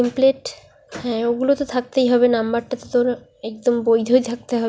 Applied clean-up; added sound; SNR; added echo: none; none; none; none.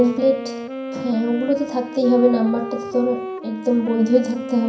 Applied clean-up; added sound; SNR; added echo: none; Wind instrument, woodwind instrument; 11 dB; reverberation time 0.5 s.